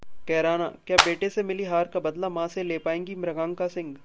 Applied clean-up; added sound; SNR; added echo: none; Clapping; -5 dB; none.